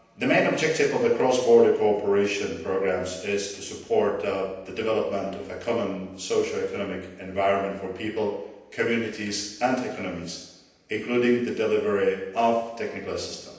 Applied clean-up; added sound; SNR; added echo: none; none; none; reverberation time 0.9 s.